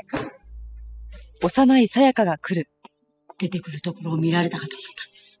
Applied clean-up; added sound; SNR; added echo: classical method spectral subtraction.